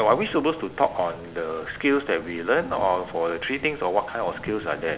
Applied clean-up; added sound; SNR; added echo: none; Thunder; 19 dB; none.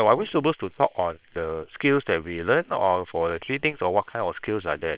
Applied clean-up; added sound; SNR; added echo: neural separator model SepFormer WHAM!.